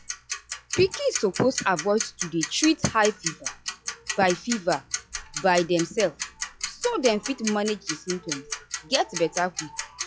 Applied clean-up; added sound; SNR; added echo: classical method log-MMSE.